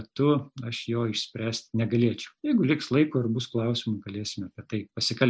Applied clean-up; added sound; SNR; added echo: none; none; none; none.